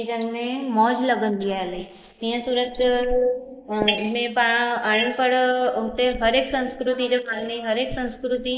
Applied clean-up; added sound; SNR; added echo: neural mask model Resemble Enhance denoiser.